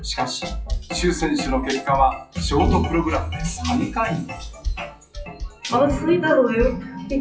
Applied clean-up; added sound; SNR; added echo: classical method WPE with log-MMSE.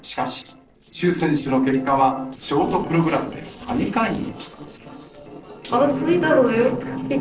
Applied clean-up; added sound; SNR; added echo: neural separator model SepFormer DNS4.